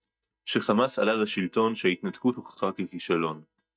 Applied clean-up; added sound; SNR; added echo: neural mask model DeepFilterNet 3.